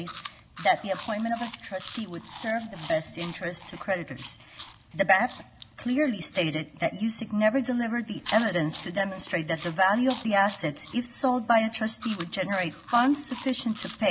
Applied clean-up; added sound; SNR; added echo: none; Chewing, mastication; 18 dB; none.